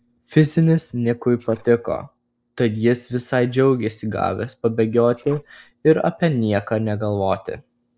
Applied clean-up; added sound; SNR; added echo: neural separator model SepFormer DNS4.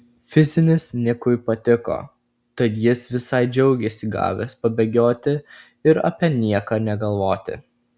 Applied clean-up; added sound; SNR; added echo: none; none; none; none.